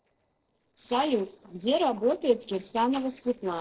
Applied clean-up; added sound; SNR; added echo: neural separator model SepFormer DNS4.